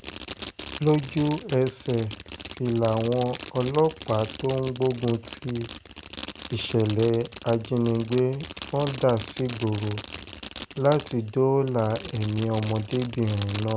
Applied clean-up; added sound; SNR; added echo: none; Fireworks; 10 dB; none.